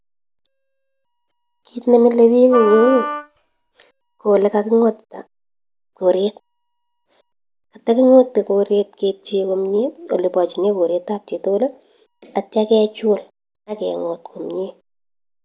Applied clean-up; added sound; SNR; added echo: none; Wind instrument, woodwind instrument; 7 dB; none.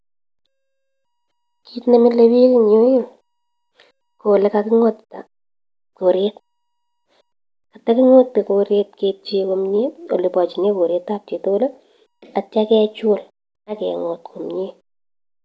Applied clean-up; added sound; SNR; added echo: none; none; none; none.